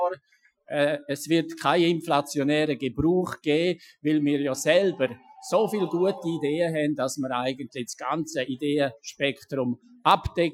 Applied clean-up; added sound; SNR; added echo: classical method Wiener filter.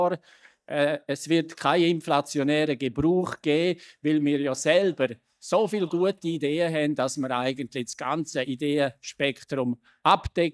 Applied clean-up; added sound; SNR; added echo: neural mask model DeepFilterNet 3.